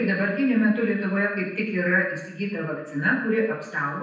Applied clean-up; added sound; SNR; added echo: none; none; none; reverberation time 0.9 s.